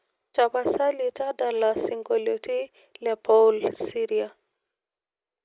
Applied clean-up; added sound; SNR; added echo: none; none; none; none.